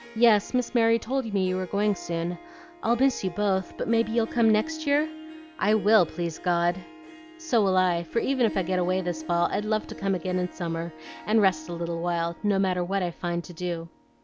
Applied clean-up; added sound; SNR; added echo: none; Harp; 16 dB; none.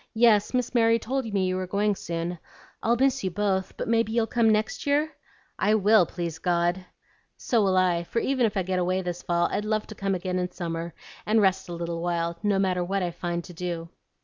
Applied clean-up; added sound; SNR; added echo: none; none; none; none.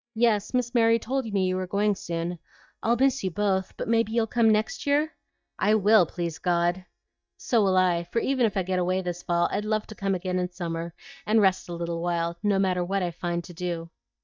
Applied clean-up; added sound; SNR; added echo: neural mask model DeepFilterNet 3.